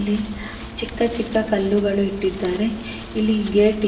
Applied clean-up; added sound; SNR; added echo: none; Wind; 13 dB; reverberation time 0.8 s.